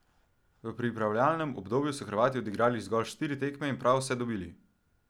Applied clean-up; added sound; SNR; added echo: none; none; none; none.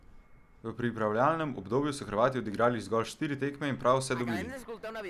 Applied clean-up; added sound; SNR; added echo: none; Fixed-wing aircraft, airplane; 15 dB; none.